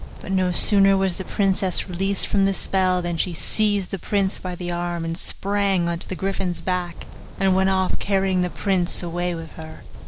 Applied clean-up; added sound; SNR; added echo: none; Wind; 13 dB; none.